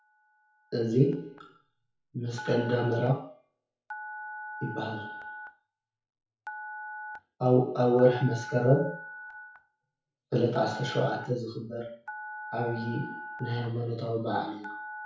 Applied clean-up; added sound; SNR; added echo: classical method WPE with log-MMSE.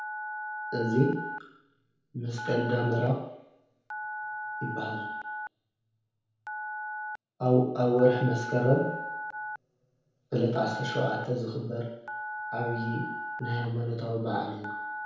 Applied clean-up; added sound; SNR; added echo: none; Telephone; 8 dB; reverberation time 2.0 s.